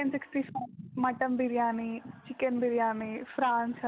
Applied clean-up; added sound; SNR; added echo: none; none; none; none.